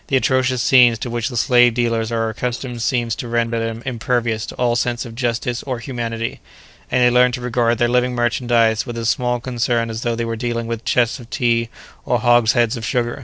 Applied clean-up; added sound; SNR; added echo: neural separator model SepFormer DNS4.